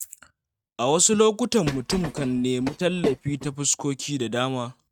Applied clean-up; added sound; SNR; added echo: neural mask model RNNoise.